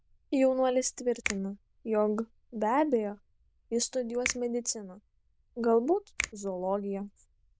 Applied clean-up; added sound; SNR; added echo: neural diffusion model UNIVERSE++.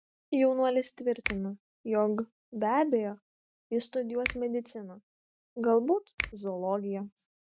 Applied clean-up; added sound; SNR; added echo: none; Finger snapping; 11 dB; none.